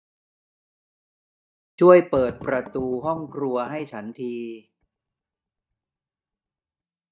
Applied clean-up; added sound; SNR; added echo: neural mask model DeepFilterNet 3.